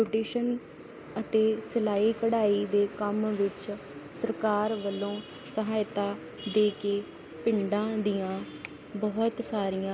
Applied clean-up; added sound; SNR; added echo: none; none; none; none.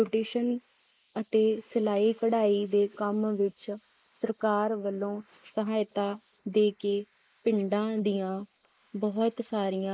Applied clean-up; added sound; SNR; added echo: neural mask model Resemble Enhance denoiser.